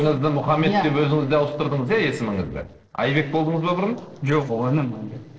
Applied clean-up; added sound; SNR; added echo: neural separator model SepFormer DNS4.